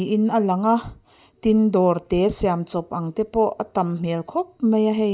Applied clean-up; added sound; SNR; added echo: none; none; none; none.